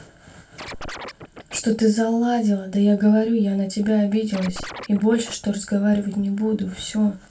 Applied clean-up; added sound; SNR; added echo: none; Scratching (performance technique); 14 dB; reverberation time 0.2 s.